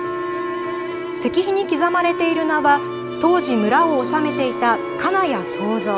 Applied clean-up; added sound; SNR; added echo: none; Wind instrument, woodwind instrument; 7 dB; none.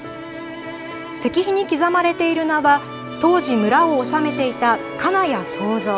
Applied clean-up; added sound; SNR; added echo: none; none; none; none.